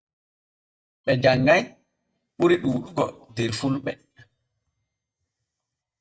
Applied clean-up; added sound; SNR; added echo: neural mask model DeepFilterNet 3.